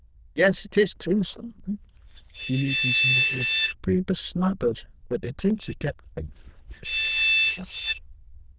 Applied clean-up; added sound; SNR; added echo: neural diffusion model UNIVERSE++.